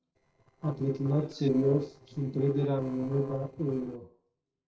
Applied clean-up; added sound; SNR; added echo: neural separator model SepFormer DNS4.